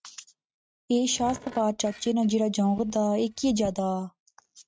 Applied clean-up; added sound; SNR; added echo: neural mask model RNNoise.